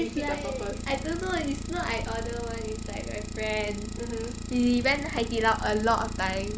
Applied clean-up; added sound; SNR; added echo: none; Idling; 6 dB; none.